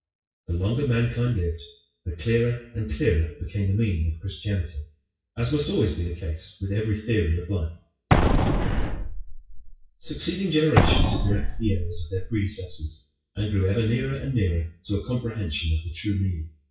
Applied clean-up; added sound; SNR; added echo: classical method WPE with log-MMSE.